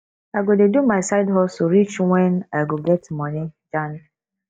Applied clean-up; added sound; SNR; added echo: neural mask model DeepFilterNet 3.